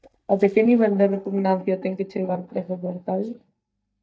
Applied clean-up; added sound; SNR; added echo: neural mask model DeepFilterNet 3.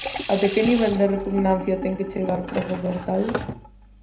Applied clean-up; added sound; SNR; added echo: none; Sink (filling or washing) / Water tap, faucet; 9 dB; reverberation time 0.5 s.